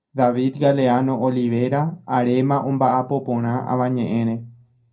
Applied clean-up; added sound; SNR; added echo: none; none; none; reverberation time 0.3 s.